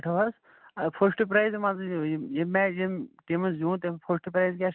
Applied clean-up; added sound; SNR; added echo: none; none; none; none.